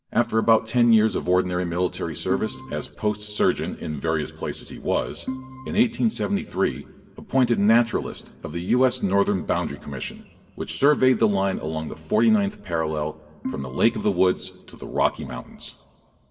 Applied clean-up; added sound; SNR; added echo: none; Organ; 12 dB; reverberation time 1.5 s.